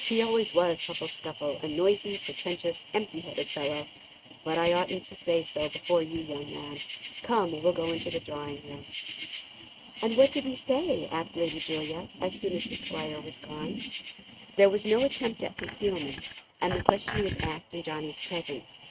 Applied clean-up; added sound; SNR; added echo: neural mask model RNNoise.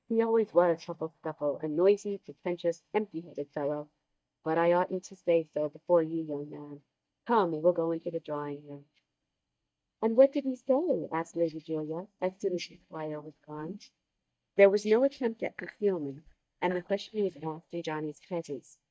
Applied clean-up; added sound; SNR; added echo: neural mask model DeepFilterNet 3.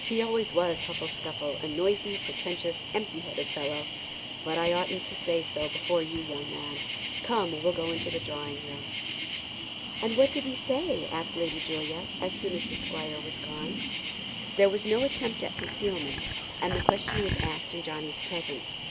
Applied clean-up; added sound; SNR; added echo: none; Cricket; 2 dB; none.